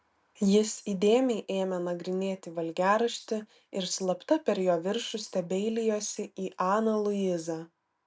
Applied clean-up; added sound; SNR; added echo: none; none; none; none.